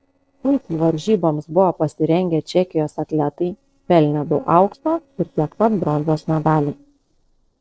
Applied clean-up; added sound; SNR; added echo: neural separator model SepFormer DNS4.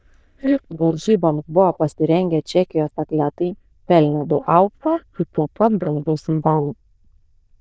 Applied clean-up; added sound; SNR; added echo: neural diffusion model UNIVERSE++.